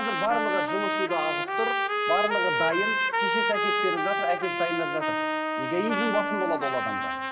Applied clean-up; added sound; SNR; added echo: none; Trumpet; -3 dB; reverberation time 0.9 s.